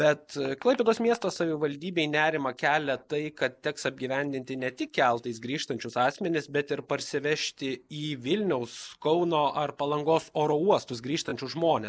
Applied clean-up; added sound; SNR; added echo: neural mask model Resemble Enhance denoiser.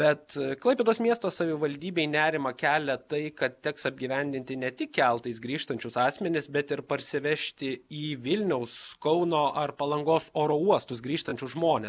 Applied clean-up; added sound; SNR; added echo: none; none; none; none.